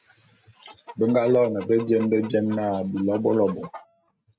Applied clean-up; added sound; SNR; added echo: neural mask model RNNoise.